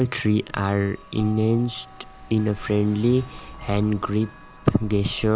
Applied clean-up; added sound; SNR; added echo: none; Engine / Car + Chime / Clock; 17 dB; none.